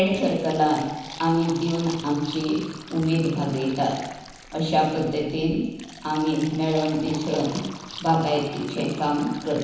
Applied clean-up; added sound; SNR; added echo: none; Fill (with liquid); 16 dB; reverberation time 1.1 s.